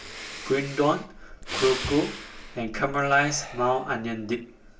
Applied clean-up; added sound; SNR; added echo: none; Breathing; 10 dB; reverberation time 0.3 s.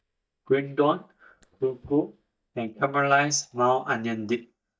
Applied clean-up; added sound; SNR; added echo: neural mask model DeepFilterNet 3.